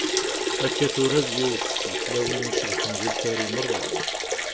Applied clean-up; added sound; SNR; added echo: none; Liquid; -2 dB; none.